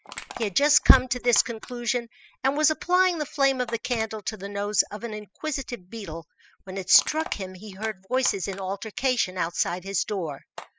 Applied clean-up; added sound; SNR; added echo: classical method spectral subtraction.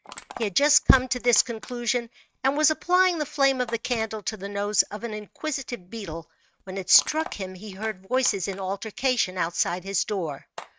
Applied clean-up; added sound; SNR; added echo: neural mask model RNNoise.